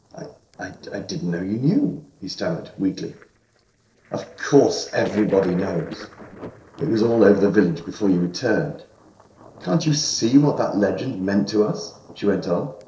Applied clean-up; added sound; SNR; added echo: neural separator model SepFormer DNS4.